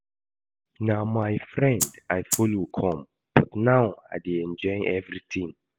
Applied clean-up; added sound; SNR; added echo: none; Rattle (instrument); 5 dB; none.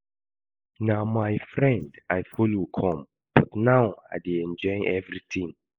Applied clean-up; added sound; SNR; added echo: neural mask model Resemble Enhance denoiser.